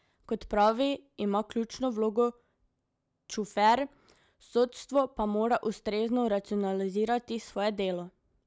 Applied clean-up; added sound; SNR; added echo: none; none; none; none.